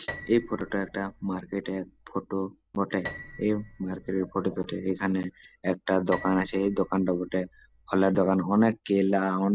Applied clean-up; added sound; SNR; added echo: none; Piano; 19 dB; none.